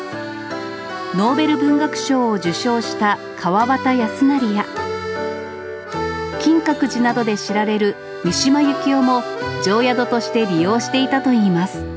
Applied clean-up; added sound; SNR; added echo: none; none; none; none.